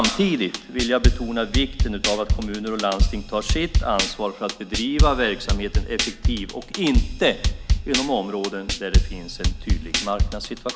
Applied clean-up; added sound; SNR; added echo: none; Drum kit; -2 dB; none.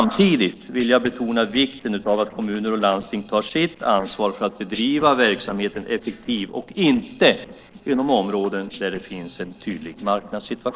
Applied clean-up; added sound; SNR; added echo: neural separator model SepFormer DNS4.